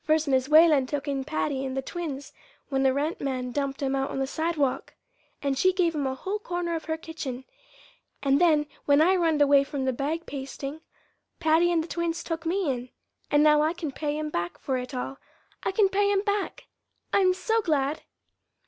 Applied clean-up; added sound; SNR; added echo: none; none; none; none.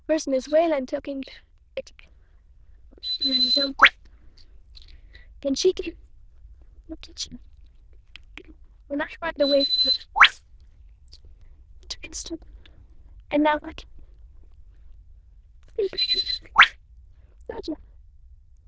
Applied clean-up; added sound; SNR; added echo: neural diffusion model UNIVERSE++.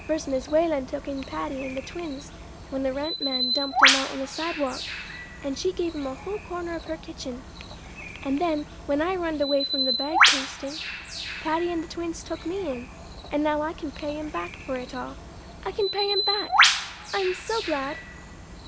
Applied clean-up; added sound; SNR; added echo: none; Bird; -1 dB; none.